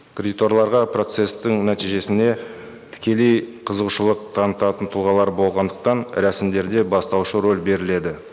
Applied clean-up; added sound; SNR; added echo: none; none; none; none.